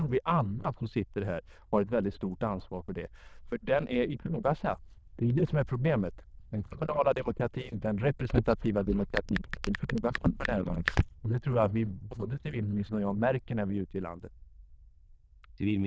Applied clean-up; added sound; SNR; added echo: neural diffusion model UNIVERSE++.